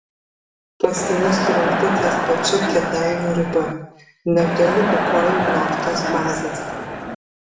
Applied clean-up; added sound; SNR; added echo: none; Crowd; 0 dB; reverberation time 0.7 s.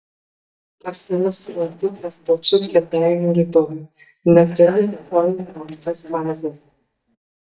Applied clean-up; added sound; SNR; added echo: neural mask model DeepFilterNet 3.